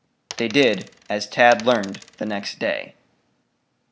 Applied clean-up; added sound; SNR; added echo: none; Coin (dropping); 17 dB; none.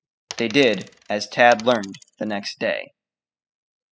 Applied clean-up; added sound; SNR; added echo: classical method spectral subtraction.